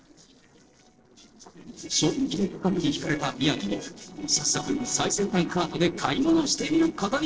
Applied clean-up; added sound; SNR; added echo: neural separator model SepFormer DNS4.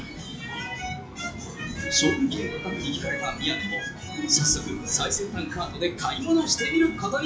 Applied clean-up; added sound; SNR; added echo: classical method WPE with log-MMSE.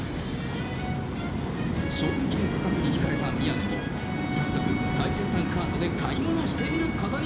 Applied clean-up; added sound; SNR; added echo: none; Waves, surf; -2 dB; reverberation time 0.8 s.